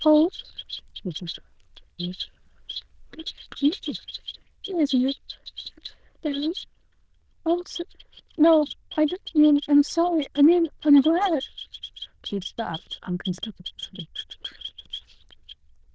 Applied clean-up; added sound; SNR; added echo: neural diffusion model UNIVERSE++.